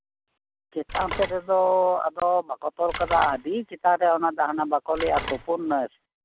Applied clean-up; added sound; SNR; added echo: none; Telephone; 12 dB; none.